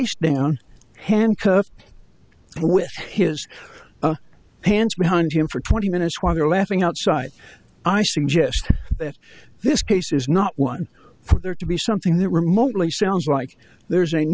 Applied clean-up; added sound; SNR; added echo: none; none; none; none.